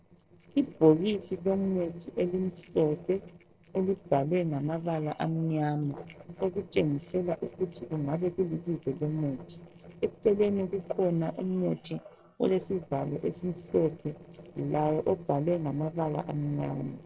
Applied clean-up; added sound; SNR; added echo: neural separator model SepFormer DNS4.